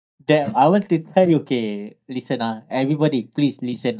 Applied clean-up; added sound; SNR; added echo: neural mask model DeepFilterNet 3.